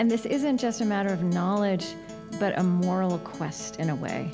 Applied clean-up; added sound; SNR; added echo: none; Acoustic guitar; 14 dB; none.